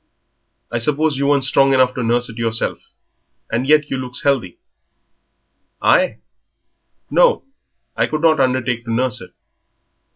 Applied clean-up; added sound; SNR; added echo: none; none; none; none.